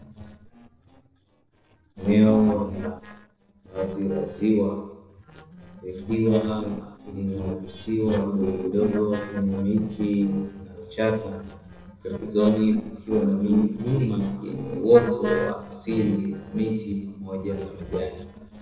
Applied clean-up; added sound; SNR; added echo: neural separator model SepFormer DNS4.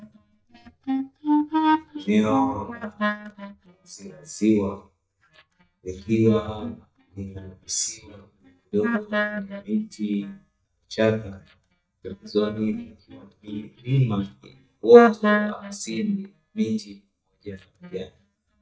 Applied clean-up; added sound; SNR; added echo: neural mask model DeepFilterNet 3.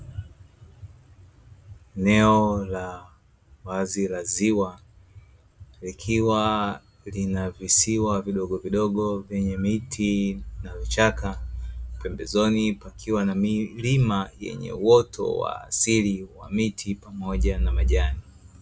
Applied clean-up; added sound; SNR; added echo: none; none; none; none.